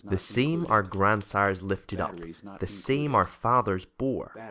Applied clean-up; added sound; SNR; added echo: neural mask model Resemble Enhance denoiser.